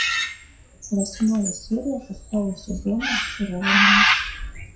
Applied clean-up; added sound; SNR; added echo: classical method WPE with log-MMSE.